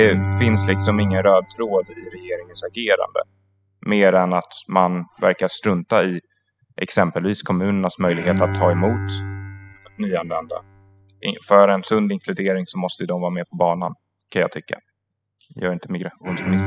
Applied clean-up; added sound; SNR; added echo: classical method spectral subtraction.